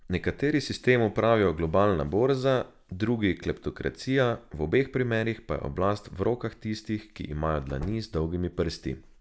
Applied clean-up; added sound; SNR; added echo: none; Slam; 18 dB; none.